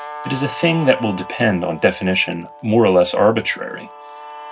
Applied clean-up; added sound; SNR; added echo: none; Guitar; 16 dB; reverberation time 0.4 s.